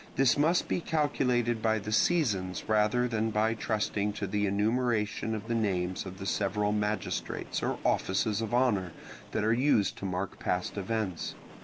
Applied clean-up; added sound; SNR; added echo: none; Train; 19 dB; none.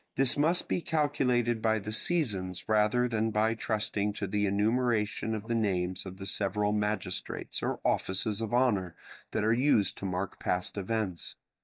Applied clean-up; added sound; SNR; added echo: neural mask model DeepFilterNet 3.